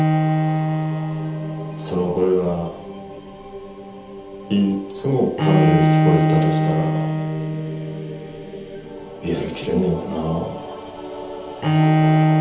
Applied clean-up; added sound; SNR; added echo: none; Bowed string instrument; -3 dB; reverberation time 0.8 s.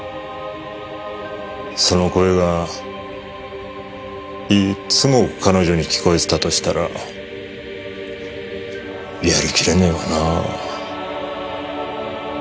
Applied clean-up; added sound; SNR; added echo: none; none; none; none.